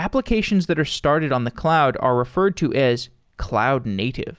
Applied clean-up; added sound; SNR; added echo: none; none; none; none.